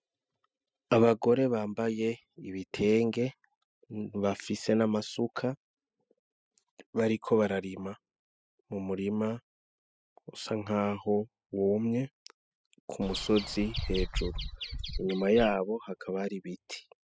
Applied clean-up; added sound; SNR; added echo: classical method spectral subtraction.